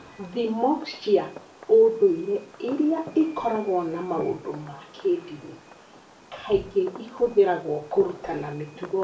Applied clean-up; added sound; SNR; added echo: none; Fireworks; 19 dB; reverberation time 0.3 s.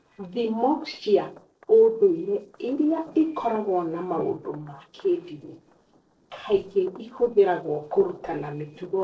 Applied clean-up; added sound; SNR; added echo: neural separator model SepFormer DNS4.